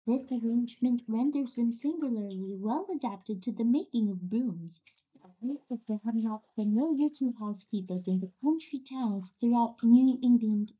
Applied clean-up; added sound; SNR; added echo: neural mask model DeepFilterNet 3.